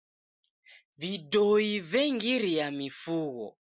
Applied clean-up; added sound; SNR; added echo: none; none; none; none.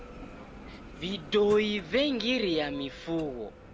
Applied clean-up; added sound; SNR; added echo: none; Bell; 14 dB; none.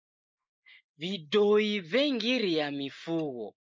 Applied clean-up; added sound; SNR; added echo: neural mask model Resemble Enhance denoiser.